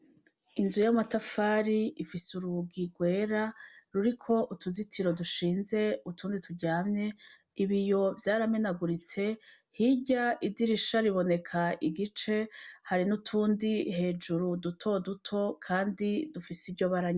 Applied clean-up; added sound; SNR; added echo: none; none; none; none.